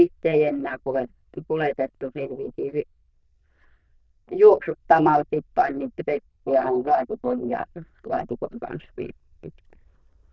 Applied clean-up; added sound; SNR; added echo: neural diffusion model UNIVERSE++.